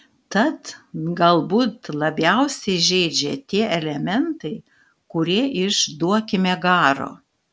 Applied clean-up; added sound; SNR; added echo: none; none; none; none.